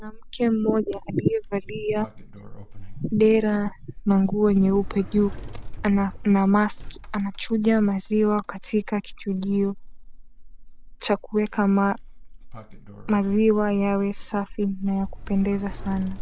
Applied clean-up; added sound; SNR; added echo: none; Sliding door; 12 dB; none.